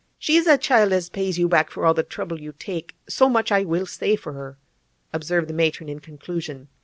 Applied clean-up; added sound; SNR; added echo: none; none; none; none.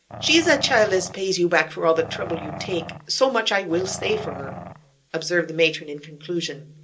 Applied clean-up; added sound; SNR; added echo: none; Growling; 12 dB; reverberation time 0.2 s.